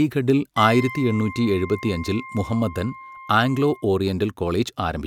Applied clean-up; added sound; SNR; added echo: none; Wind instrument, woodwind instrument; 16 dB; none.